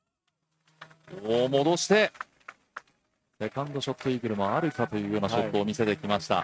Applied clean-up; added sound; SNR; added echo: neural mask model RNNoise.